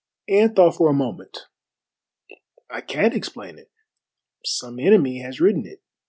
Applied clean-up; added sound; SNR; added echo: none; none; none; none.